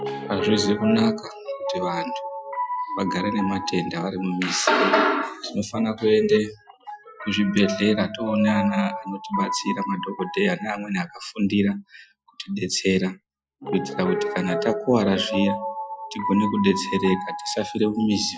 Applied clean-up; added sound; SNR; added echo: classical method Wiener filter.